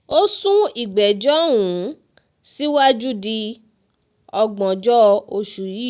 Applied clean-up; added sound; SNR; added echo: none; none; none; none.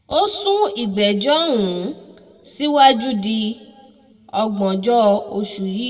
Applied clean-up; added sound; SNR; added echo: none; none; none; reverberation time 1.2 s.